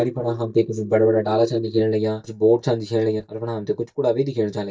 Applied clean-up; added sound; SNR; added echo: neural mask model DeepFilterNet 3.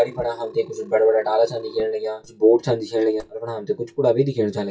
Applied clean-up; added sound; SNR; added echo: classical method WPE with log-MMSE.